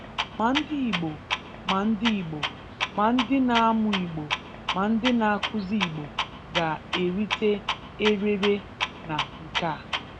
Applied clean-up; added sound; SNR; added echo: none; Clock; 6 dB; none.